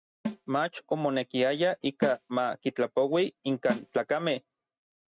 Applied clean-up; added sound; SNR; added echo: neural mask model RNNoise.